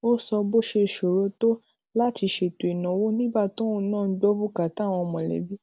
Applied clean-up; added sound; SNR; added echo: none; none; none; none.